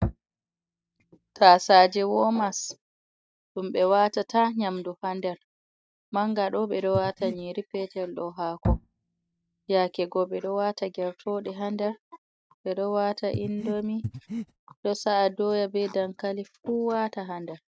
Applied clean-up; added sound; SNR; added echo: neural mask model RNNoise.